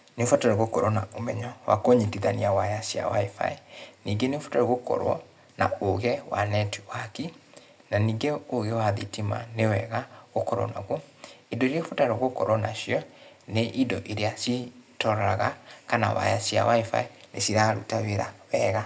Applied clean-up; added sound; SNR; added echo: none; none; none; none.